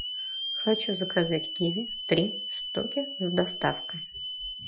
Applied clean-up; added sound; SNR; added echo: classical method Wiener filter.